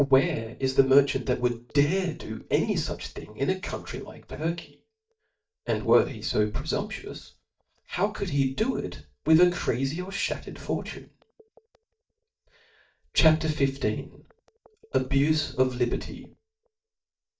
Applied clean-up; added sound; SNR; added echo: neural mask model DeepFilterNet 3.